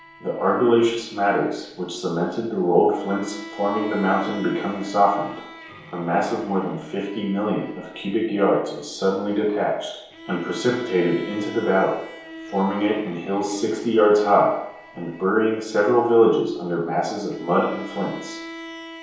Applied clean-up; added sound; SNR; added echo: none; Bowed string instrument; 18 dB; reverberation time 1.0 s.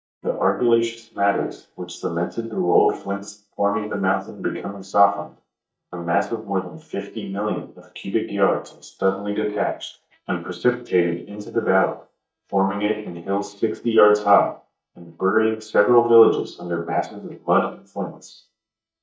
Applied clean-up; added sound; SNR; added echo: neural mask model DeepFilterNet 3.